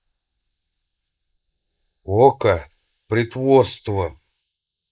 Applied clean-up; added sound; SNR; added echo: neural mask model Resemble Enhance denoiser.